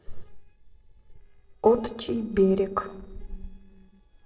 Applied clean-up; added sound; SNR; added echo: neural separator model SepFormer DNS4.